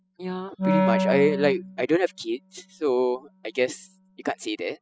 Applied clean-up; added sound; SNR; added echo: classical method spectral subtraction.